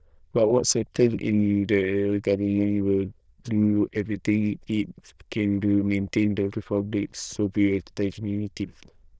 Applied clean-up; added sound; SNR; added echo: neural diffusion model UNIVERSE++.